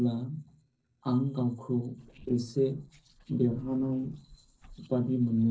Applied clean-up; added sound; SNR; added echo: neural separator model SepFormer DNS4.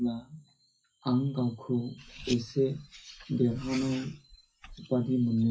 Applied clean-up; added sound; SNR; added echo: classical method WPE with log-MMSE.